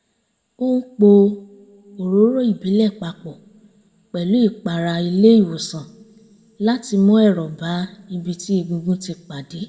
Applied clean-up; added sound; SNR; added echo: none; none; none; reverberation time 0.9 s.